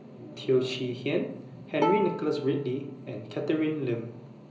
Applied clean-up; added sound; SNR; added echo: none; Bowed string instrument; 6 dB; reverberation time 0.5 s.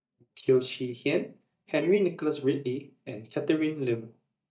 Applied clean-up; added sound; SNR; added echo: neural mask model DeepFilterNet 3.